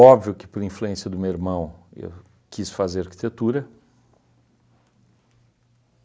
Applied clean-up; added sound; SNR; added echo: none; none; none; none.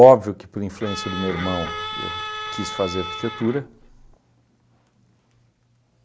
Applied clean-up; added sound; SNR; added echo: none; Bowed string instrument; 9 dB; none.